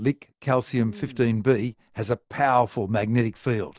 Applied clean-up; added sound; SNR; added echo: neural separator model SepFormer DNS4.